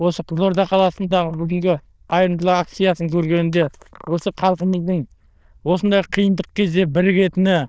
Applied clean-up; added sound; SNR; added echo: neural diffusion model UNIVERSE++.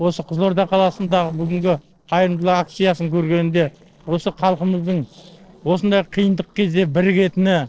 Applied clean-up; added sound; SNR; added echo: neural separator model SepFormer DNS4.